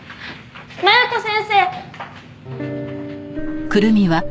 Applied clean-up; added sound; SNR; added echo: none; none; none; none.